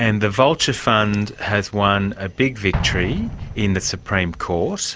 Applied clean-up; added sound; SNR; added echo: none; Explosion; 12 dB; none.